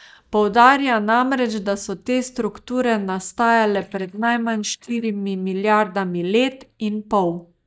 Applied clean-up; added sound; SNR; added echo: neural mask model DeepFilterNet 3.